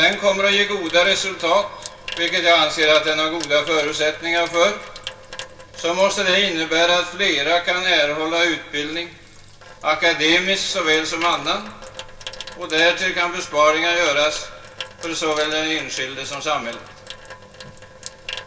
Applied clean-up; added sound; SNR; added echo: none; Sink (filling or washing) / Water tap, faucet; 17 dB; reverberation time 0.2 s.